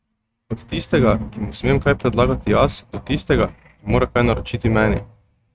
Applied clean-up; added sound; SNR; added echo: neural mask model RNNoise.